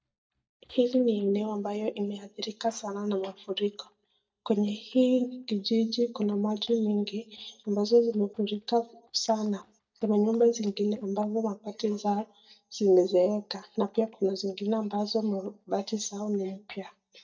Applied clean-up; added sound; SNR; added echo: neural mask model DeepFilterNet 3.